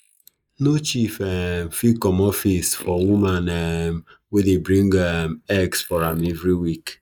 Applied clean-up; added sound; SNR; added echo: neural mask model Resemble Enhance denoiser.